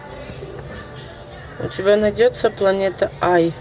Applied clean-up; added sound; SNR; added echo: none; none; none; none.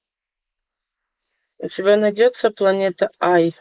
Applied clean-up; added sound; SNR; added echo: neural mask model Resemble Enhance denoiser.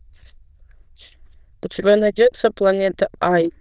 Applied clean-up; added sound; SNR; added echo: neural diffusion model UNIVERSE++.